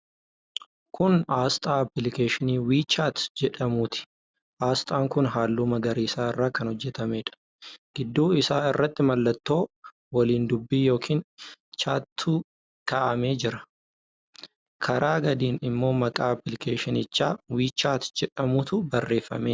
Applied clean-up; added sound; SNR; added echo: none; none; none; none.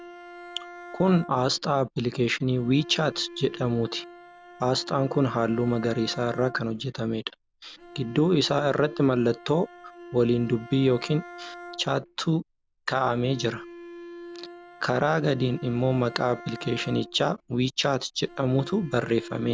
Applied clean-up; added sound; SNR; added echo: none; Bowed string instrument; 17 dB; none.